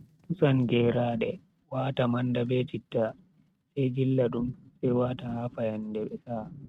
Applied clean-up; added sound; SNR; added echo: neural mask model RNNoise.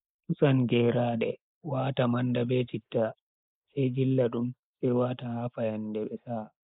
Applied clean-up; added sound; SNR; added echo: neural mask model Resemble Enhance denoiser.